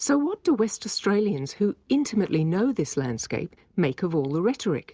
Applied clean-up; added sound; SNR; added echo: none; none; none; none.